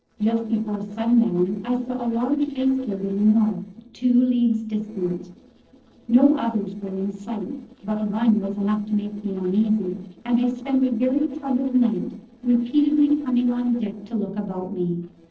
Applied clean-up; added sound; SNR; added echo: neural separator model SepFormer DNS4.